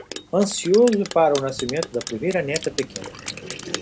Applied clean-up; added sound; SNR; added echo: none; Drip; 12 dB; none.